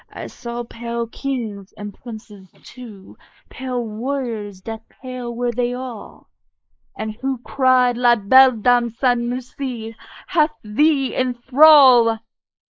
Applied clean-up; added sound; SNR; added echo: neural mask model Resemble Enhance denoiser.